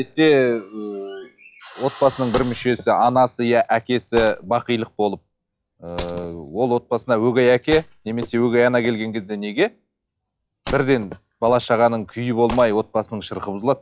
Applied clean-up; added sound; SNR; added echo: classical method log-MMSE.